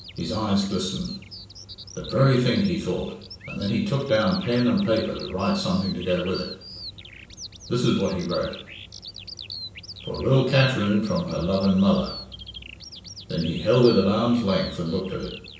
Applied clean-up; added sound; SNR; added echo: none; Bird vocalization, bird call, bird song; 16 dB; reverberation time 0.7 s.